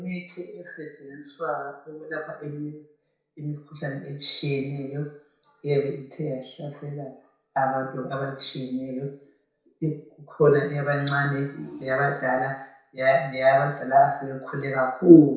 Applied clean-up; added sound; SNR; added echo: none; none; none; reverberation time 0.6 s.